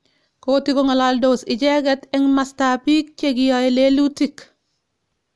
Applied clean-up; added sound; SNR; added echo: none; none; none; none.